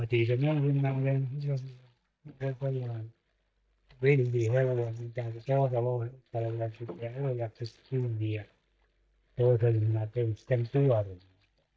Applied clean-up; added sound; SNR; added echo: neural mask model DeepFilterNet 3.